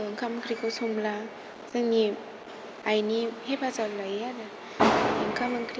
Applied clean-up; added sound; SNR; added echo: none; none; none; none.